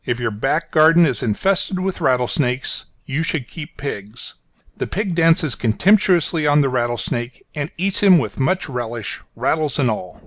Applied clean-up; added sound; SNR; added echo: none; none; none; none.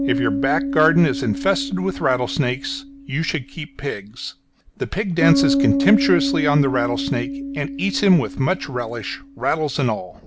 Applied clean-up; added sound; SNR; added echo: none; Bass guitar; 4 dB; none.